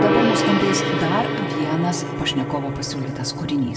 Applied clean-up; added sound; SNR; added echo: none; Gong; -1 dB; reverberation time 1.6 s.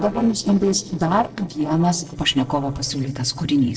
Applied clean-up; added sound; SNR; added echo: neural separator model SepFormer DNS4.